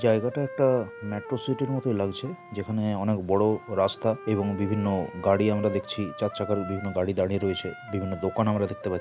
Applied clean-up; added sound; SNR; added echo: none; Wind instrument, woodwind instrument; 14 dB; none.